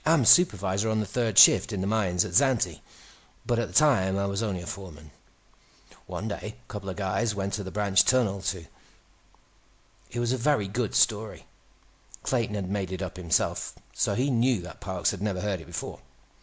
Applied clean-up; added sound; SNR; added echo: none; none; none; none.